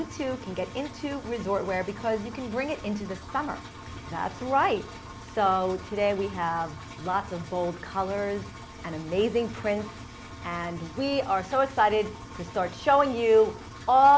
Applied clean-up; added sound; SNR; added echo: none; Engine; 15 dB; none.